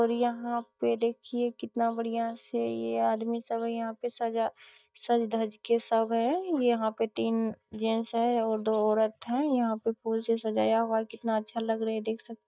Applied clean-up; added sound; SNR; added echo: neural mask model DeepFilterNet 3.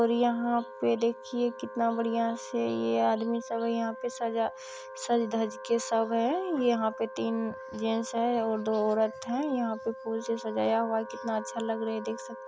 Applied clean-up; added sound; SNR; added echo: none; Wind instrument, woodwind instrument; 13 dB; none.